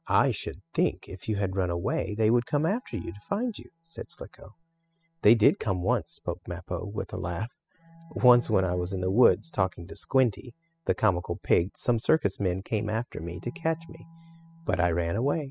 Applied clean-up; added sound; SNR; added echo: classical method spectral subtraction.